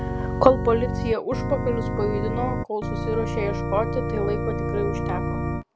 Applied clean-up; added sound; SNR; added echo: none; Organ; 1 dB; none.